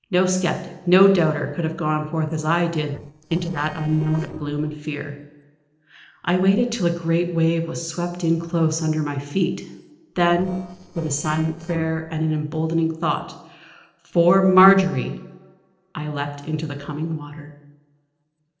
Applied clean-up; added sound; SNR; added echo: neural separator model SepFormer DNS4.